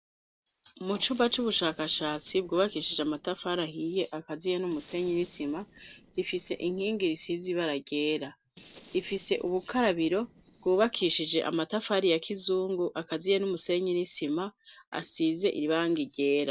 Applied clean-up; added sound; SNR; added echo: neural separator model SepFormer DNS4.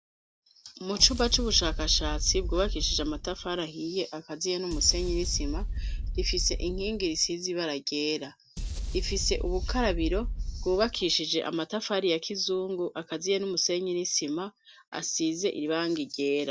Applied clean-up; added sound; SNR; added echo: none; Boom; 2 dB; none.